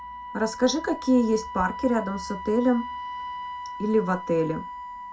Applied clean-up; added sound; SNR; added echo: none; Wind instrument, woodwind instrument; 10 dB; reverberation time 0.2 s.